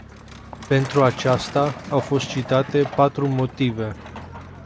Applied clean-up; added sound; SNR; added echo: none; Truck; 13 dB; none.